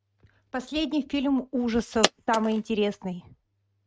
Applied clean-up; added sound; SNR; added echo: neural mask model RNNoise.